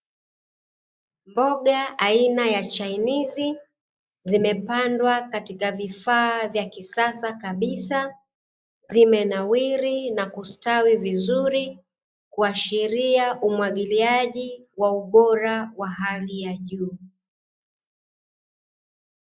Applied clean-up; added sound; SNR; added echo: neural mask model Resemble Enhance denoiser.